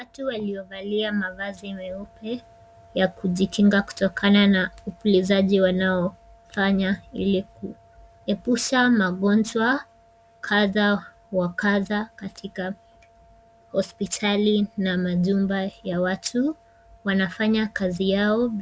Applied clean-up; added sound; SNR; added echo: none; none; none; none.